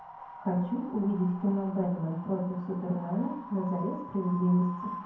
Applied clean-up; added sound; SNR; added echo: none; Wind; 14 dB; reverberation time 0.9 s.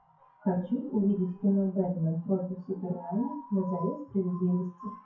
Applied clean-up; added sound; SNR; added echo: classical method WPE with log-MMSE.